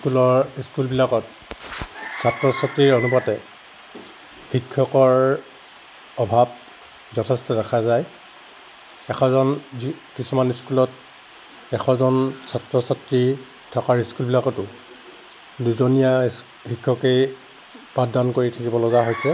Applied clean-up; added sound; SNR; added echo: none; none; none; none.